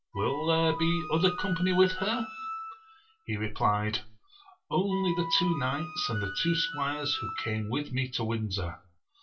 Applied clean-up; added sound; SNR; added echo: none; Wind instrument, woodwind instrument; 10 dB; reverberation time 0.2 s.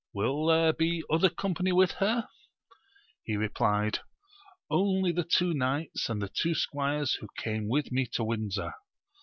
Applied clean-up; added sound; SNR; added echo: none; none; none; none.